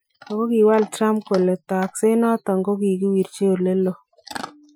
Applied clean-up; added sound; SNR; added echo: classical method Wiener filter.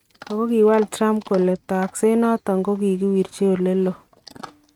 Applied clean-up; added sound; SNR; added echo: neural mask model RNNoise.